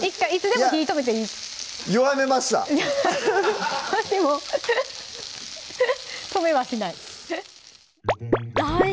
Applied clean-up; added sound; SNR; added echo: none; none; none; none.